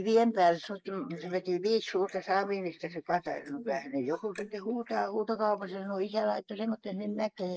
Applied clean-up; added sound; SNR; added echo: neural mask model Resemble Enhance denoiser.